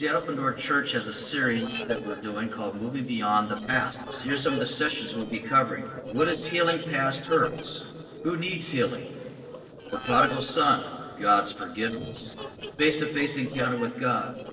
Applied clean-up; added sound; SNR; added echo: neural separator model SepFormer DNS4.